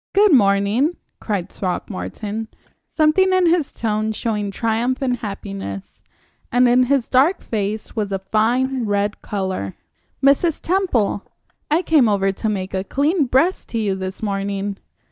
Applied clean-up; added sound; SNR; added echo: neural mask model DeepFilterNet 3.